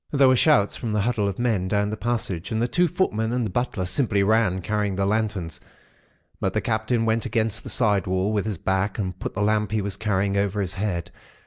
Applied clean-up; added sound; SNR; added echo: none; none; none; none.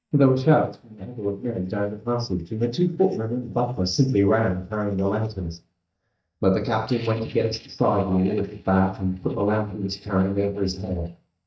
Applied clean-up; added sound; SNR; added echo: neural mask model DeepFilterNet 3.